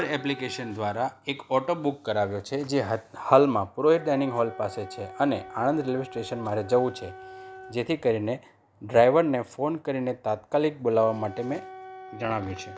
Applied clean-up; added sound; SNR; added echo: none; Wind instrument, woodwind instrument; 19 dB; none.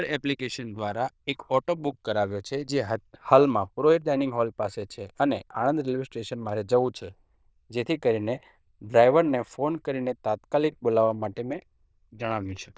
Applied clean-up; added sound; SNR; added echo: neural diffusion model UNIVERSE++.